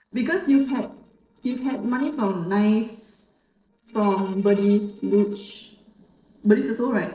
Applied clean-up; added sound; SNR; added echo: neural separator model SepFormer DNS4.